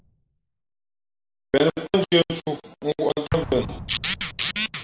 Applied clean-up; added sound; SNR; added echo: none; Explosion; 14 dB; none.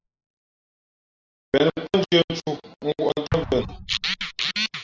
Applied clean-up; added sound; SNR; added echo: classical method spectral subtraction.